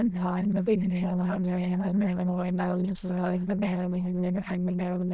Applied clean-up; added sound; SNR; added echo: neural diffusion model UNIVERSE++.